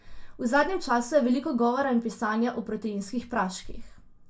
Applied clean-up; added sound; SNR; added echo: none; none; none; reverberation time 0.2 s.